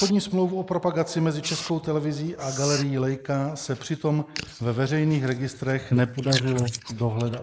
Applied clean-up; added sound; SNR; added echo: neural mask model Resemble Enhance denoiser.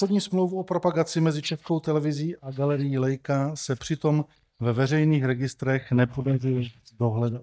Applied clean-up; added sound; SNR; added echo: neural mask model DeepFilterNet 3.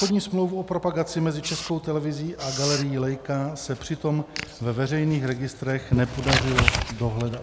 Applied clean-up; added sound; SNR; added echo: none; Writing; 5 dB; none.